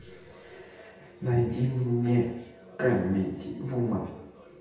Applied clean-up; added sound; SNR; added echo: none; none; none; reverberation time 0.8 s.